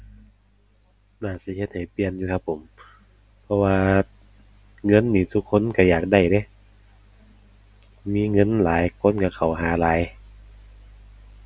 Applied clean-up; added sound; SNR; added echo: none; none; none; none.